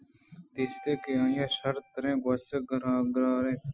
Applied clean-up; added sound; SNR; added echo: classical method spectral subtraction.